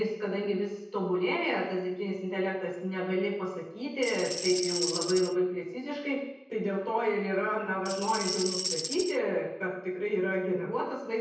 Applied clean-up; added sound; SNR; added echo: none; Tambourine; 4 dB; reverberation time 0.9 s.